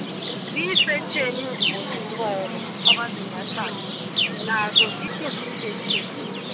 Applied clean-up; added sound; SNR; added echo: none; Chirp, tweet; -5 dB; none.